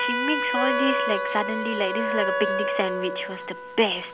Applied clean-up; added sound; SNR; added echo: none; Trumpet + Wind instrument, woodwind instrument; 0 dB; none.